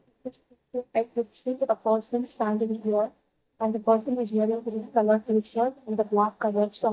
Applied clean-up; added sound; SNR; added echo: neural mask model DeepFilterNet 3.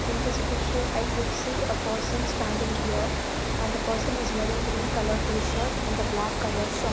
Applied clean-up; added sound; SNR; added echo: none; Bass guitar + Water; -4 dB; none.